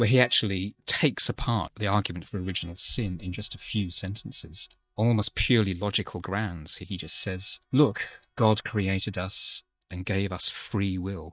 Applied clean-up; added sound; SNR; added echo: neural mask model DeepFilterNet 3.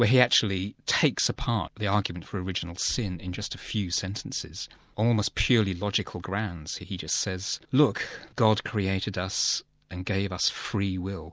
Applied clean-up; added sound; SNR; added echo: none; none; none; none.